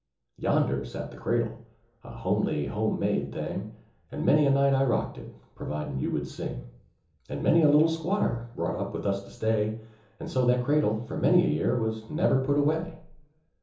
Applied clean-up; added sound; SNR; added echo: none; none; none; reverberation time 1.2 s.